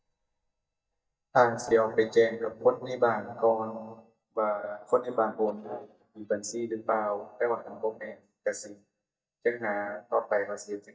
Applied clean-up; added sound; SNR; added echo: neural mask model DeepFilterNet 3.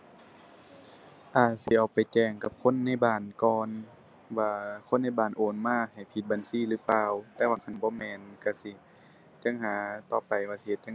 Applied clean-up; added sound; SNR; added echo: none; none; none; none.